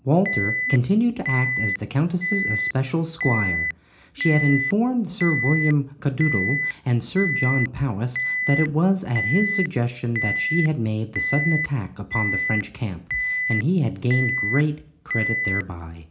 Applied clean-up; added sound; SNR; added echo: none; Alarm; 4 dB; reverberation time 0.4 s.